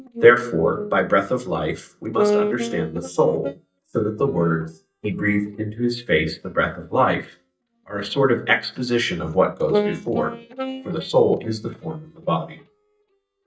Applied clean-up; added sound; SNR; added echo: neural mask model DeepFilterNet 3.